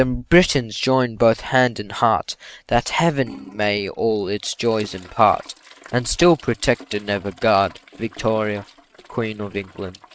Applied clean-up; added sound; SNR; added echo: neural mask model RNNoise.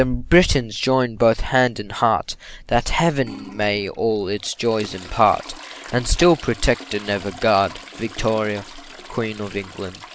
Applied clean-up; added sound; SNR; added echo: none; Trickle, dribble / Toilet flush; 18 dB; none.